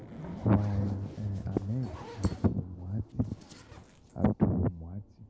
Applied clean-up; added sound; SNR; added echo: none; Zipper (clothing) + Thunder; 12 dB; none.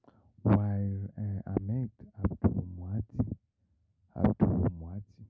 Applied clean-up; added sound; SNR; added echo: none; none; none; none.